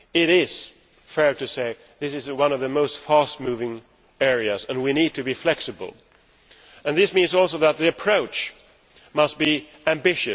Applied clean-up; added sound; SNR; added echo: none; none; none; none.